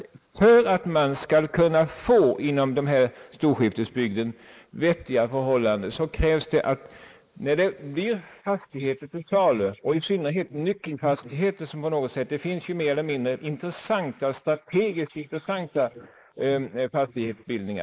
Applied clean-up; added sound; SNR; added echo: neural mask model Resemble Enhance denoiser.